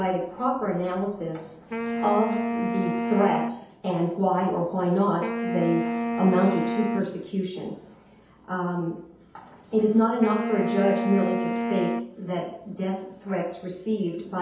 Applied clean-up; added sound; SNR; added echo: none; Wind instrument, woodwind instrument; 4 dB; reverberation time 0.8 s.